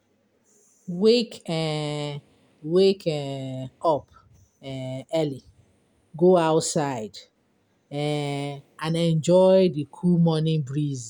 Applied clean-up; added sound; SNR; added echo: none; none; none; none.